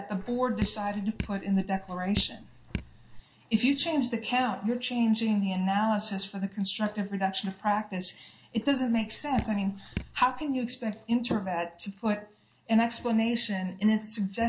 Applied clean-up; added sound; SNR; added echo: none; Drip; 10 dB; reverberation time 0.2 s.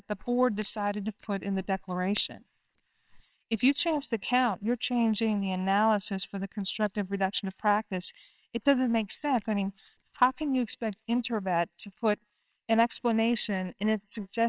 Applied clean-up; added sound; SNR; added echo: neural separator model SepFormer WHAMR!.